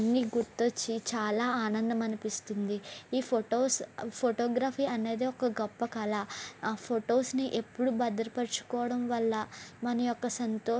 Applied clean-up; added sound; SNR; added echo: none; none; none; none.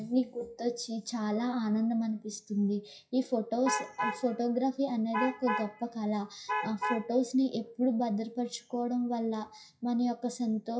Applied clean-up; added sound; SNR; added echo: classical method WPE with log-MMSE.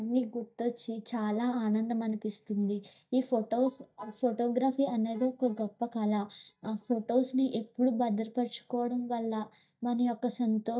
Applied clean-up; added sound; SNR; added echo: neural mask model DeepFilterNet 3.